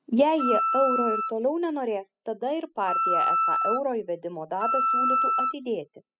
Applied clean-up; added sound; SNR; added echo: classical method spectral subtraction.